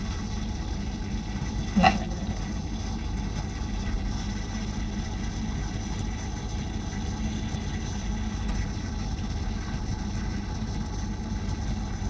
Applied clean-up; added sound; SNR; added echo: neural separator model SepFormer DNS4.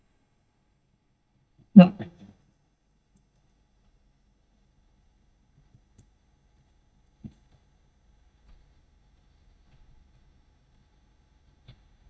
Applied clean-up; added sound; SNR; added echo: neural mask model DeepFilterNet 3.